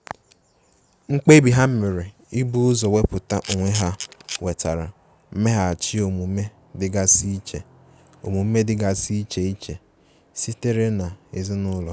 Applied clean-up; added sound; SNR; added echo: none; Camera; 10 dB; none.